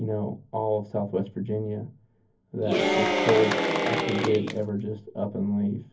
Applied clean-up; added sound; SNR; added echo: none; Applause / Cheering; -1 dB; reverberation time 0.3 s.